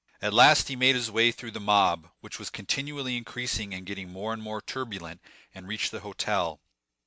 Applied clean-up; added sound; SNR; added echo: none; none; none; none.